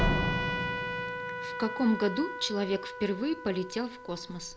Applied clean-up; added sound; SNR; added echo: none; Slam + Trumpet; 1 dB; none.